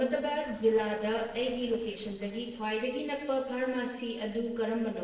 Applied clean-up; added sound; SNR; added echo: neural separator model SepFormer DNS4.